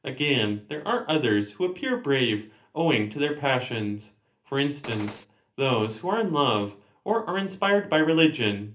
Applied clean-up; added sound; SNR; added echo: none; Gunshot, gunfire; 13 dB; reverberation time 0.3 s.